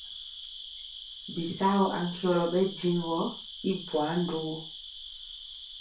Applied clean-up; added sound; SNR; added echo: none; Cricket; 12 dB; reverberation time 0.2 s.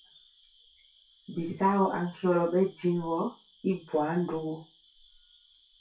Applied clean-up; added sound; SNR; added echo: classical method WPE with log-MMSE.